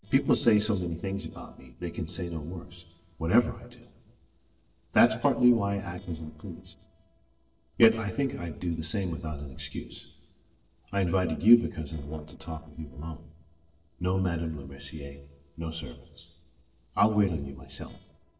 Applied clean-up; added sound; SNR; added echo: neural separator model SepFormer DNS4.